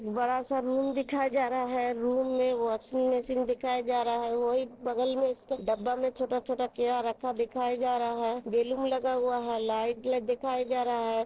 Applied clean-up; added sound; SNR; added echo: neural separator model SepFormer DNS4.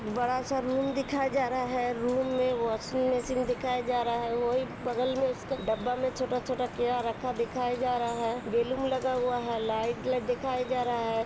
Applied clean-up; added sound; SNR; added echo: none; Drip; 12 dB; none.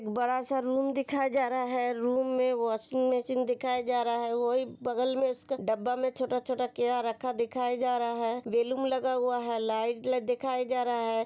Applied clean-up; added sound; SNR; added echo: none; none; none; none.